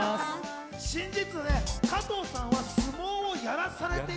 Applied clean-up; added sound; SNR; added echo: none; Drum / Drum kit; 0 dB; none.